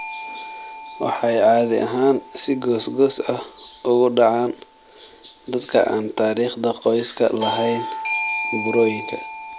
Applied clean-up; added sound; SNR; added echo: none; Bell / Doorbell; 11 dB; none.